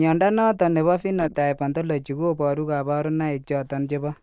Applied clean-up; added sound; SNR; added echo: neural diffusion model UNIVERSE++.